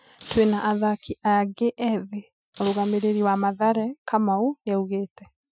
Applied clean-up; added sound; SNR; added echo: classical method Wiener filter.